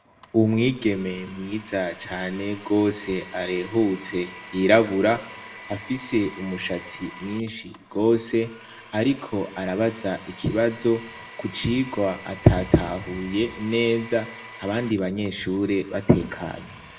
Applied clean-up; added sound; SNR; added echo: none; Domestic sounds, home sounds; 18 dB; reverberation time 0.9 s.